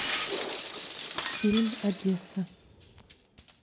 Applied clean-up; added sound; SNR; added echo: none; Shatter; 1 dB; none.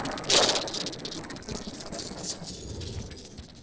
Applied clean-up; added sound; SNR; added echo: neural separator model SepFormer DNS4.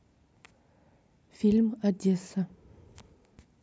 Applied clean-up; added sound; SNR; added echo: none; none; none; none.